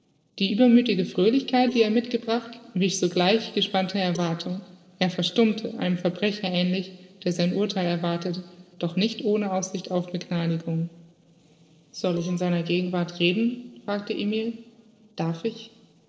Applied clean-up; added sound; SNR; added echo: neural separator model SepFormer DNS4.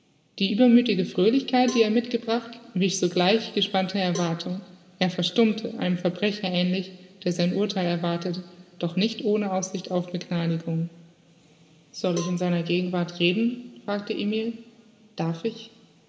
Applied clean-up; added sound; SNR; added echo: none; Cowbell; 18 dB; reverberation time 2.6 s.